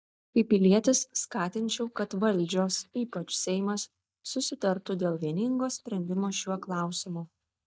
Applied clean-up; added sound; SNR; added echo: neural mask model DeepFilterNet 3.